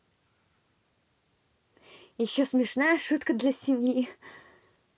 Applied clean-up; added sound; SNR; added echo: none; none; none; none.